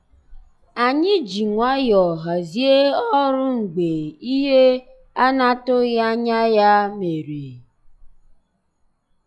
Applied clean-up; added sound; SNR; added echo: classical method log-MMSE.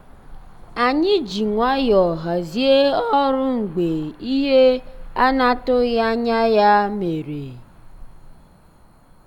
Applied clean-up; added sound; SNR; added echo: none; Cricket / Motor vehicle (road); 19 dB; none.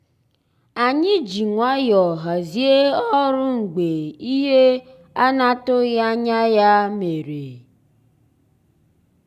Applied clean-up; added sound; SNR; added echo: none; none; none; none.